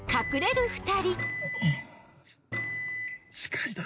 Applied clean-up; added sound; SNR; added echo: none; Microwave oven; 5 dB; none.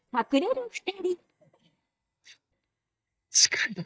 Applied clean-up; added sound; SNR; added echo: neural mask model DeepFilterNet 3.